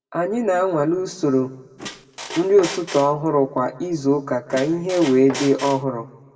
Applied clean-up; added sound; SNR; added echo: none; Squeak; 12 dB; reverberation time 0.9 s.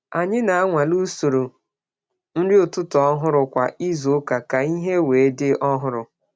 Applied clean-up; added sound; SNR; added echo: none; none; none; none.